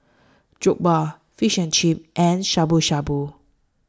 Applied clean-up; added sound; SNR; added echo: none; none; none; none.